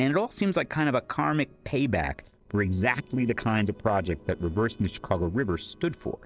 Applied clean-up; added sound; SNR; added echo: neural separator model SepFormer DNS4.